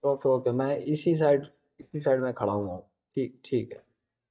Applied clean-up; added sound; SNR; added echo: neural mask model DeepFilterNet 3.